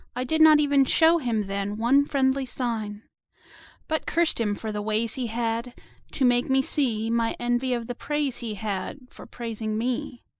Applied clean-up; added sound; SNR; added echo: neural mask model Resemble Enhance denoiser.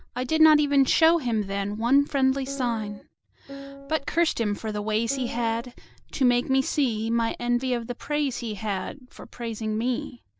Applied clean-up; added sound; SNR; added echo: none; Piano; 12 dB; none.